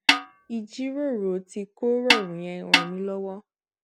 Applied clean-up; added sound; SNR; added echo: none; Snare drum; -5 dB; none.